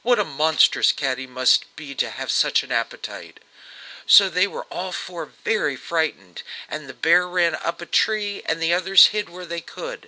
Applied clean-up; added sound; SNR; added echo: none; none; none; none.